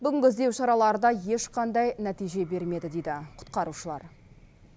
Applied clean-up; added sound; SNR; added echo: none; none; none; none.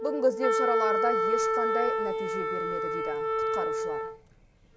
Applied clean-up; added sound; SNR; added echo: none; Wind instrument, woodwind instrument; -4 dB; reverberation time 0.3 s.